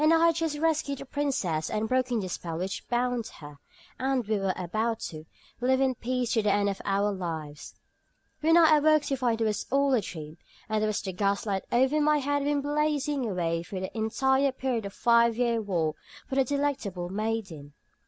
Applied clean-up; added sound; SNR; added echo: none; none; none; none.